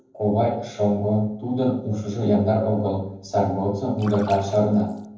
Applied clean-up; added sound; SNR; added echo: neural separator model SepFormer DNS4.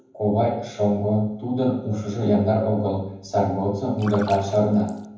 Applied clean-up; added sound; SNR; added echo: none; Splash, splatter; 17 dB; reverberation time 0.9 s.